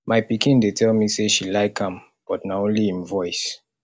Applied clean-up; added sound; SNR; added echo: none; none; none; none.